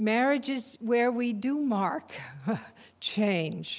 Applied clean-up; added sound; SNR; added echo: none; none; none; none.